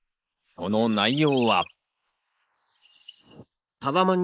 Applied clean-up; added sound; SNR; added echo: neural mask model Resemble Enhance denoiser.